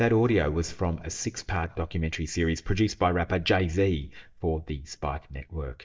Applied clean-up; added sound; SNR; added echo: neural mask model DeepFilterNet 3.